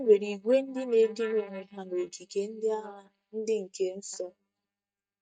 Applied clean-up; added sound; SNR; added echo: neural mask model DeepFilterNet 3.